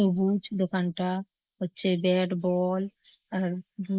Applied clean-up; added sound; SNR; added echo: neural mask model Resemble Enhance denoiser.